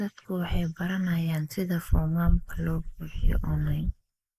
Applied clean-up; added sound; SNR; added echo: neural mask model Resemble Enhance denoiser.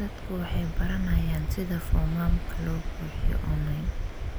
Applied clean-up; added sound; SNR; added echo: none; Waves, surf; -4 dB; none.